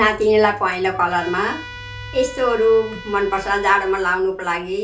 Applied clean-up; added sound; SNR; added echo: none; Trumpet; 18 dB; reverberation time 0.3 s.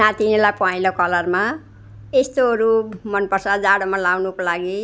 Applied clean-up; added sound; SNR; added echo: none; none; none; none.